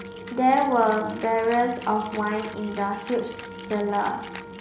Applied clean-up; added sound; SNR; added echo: none; Rattle (instrument) + Wind instrument, woodwind instrument; 14 dB; none.